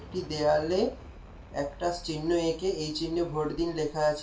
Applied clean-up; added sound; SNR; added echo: none; Explosion; 16 dB; reverberation time 0.3 s.